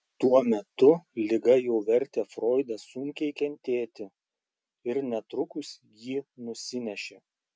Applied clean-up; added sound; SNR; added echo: none; none; none; none.